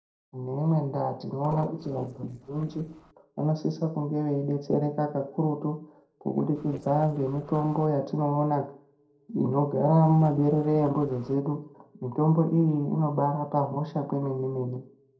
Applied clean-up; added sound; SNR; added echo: neural separator model SepFormer DNS4.